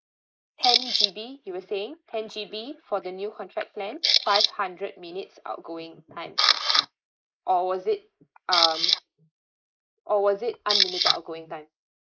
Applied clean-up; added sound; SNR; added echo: neural mask model Resemble Enhance denoiser.